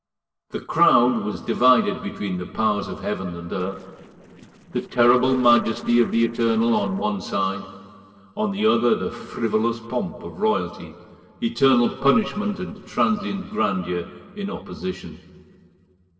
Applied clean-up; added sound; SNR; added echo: neural separator model SepFormer DNS4.